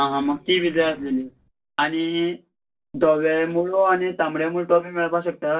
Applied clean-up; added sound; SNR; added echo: neural separator model SepFormer DNS4.